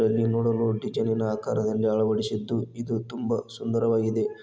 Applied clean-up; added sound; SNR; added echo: none; none; none; none.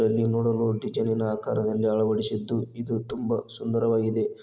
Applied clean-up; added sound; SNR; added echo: neural mask model Resemble Enhance denoiser.